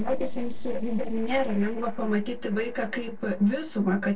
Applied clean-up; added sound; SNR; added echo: neural separator model SepFormer DNS4.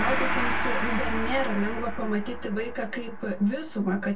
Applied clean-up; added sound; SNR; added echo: none; Gong; -1 dB; reverberation time 0.2 s.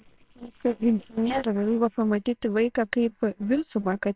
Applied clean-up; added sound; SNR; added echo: neural separator model SepFormer WHAMR!.